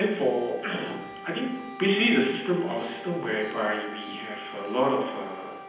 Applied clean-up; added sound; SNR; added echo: none; Wind instrument, woodwind instrument; 14 dB; reverberation time 0.9 s.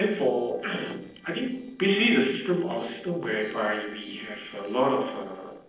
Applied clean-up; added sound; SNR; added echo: neural separator model SepFormer DNS4.